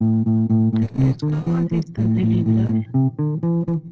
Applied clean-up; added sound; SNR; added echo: neural separator model SepFormer DNS4.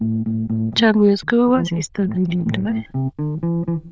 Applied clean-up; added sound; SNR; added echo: neural diffusion model UNIVERSE++.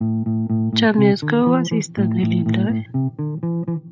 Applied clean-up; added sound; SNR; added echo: none; Bass guitar; 0 dB; none.